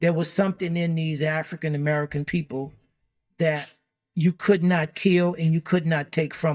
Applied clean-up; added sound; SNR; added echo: neural mask model DeepFilterNet 3.